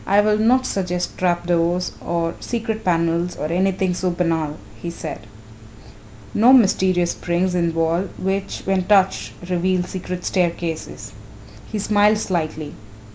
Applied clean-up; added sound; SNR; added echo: none; none; none; none.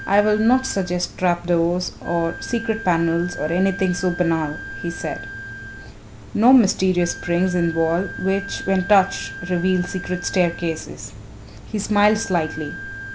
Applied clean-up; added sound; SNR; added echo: none; Wind instrument, woodwind instrument; 14 dB; none.